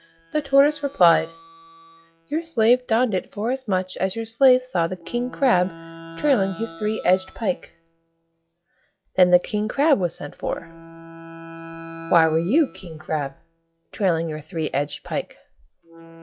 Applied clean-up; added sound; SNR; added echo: classical method log-MMSE.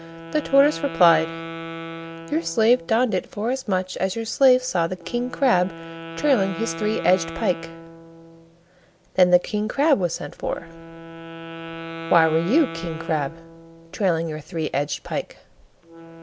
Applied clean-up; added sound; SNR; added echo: none; Wind instrument, woodwind instrument; 13 dB; none.